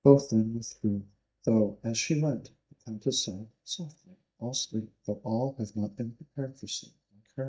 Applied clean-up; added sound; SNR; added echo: neural mask model DeepFilterNet 3.